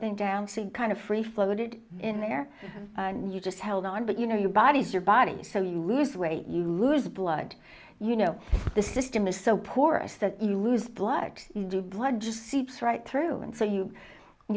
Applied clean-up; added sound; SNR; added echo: none; none; none; none.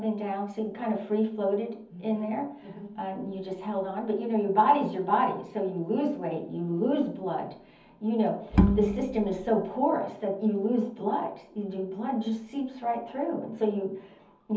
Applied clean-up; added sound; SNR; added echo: none; Bowed string instrument; -2 dB; reverberation time 0.7 s.